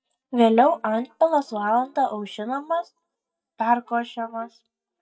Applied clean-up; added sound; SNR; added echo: neural mask model DeepFilterNet 3.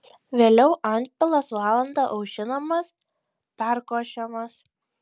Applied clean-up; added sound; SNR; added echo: none; none; none; none.